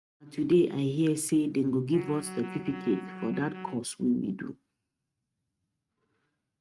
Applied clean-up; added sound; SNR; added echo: neural mask model RNNoise.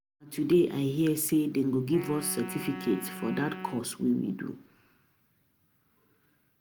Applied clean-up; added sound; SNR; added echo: none; Wind instrument, woodwind instrument; 12 dB; none.